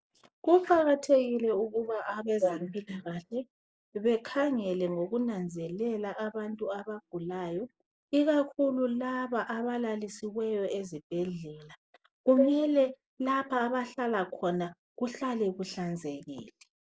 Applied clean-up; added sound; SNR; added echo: neural mask model Resemble Enhance denoiser.